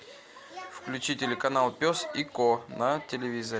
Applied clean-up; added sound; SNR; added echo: none; none; none; none.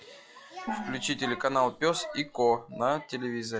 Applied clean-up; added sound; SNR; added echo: classical method log-MMSE.